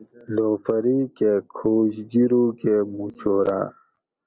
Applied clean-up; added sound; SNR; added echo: none; none; none; none.